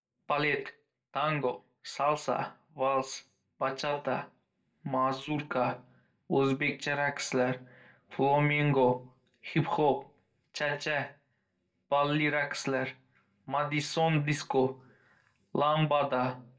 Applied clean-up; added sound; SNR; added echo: none; none; none; reverberation time 0.2 s.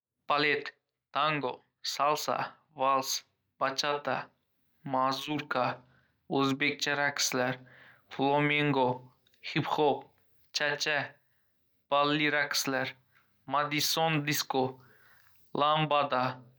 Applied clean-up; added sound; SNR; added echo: none; none; none; none.